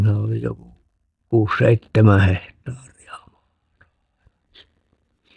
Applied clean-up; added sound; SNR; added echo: neural mask model DeepFilterNet 3.